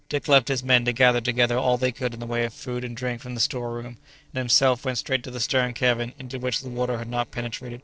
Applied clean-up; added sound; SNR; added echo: neural separator model SepFormer DNS4.